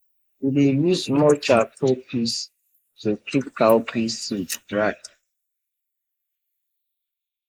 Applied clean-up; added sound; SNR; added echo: neural mask model Resemble Enhance denoiser.